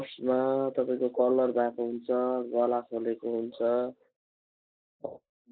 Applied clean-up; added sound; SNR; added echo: neural mask model Resemble Enhance denoiser.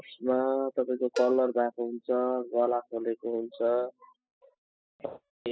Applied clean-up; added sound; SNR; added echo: classical method spectral subtraction.